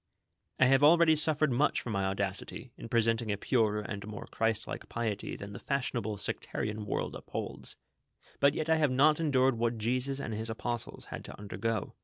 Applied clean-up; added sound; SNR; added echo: none; none; none; none.